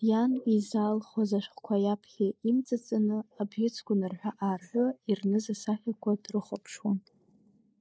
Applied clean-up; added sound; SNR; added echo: neural mask model Resemble Enhance denoiser.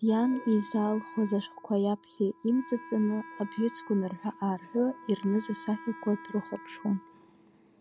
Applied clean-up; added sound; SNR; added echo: none; Wind instrument, woodwind instrument; 17 dB; none.